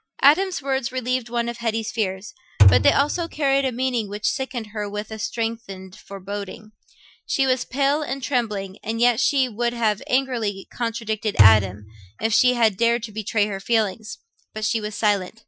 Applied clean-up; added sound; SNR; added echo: classical method Wiener filter.